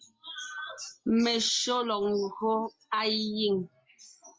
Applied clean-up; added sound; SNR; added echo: none; none; none; none.